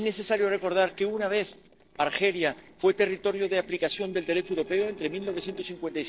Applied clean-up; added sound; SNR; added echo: neural separator model SepFormer DNS4.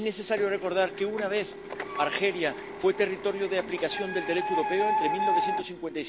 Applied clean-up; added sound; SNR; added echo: none; Printer; 3 dB; none.